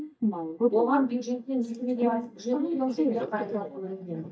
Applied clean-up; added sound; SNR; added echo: neural mask model DeepFilterNet 3.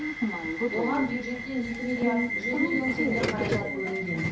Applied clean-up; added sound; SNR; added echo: none; Subway, metro, underground / Alarm; -2 dB; reverberation time 0.6 s.